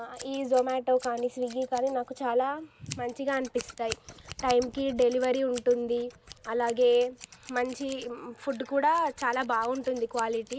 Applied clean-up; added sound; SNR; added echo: none; Scissors; 19 dB; none.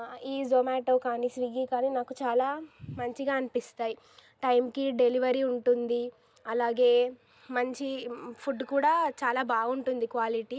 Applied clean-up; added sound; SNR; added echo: none; none; none; none.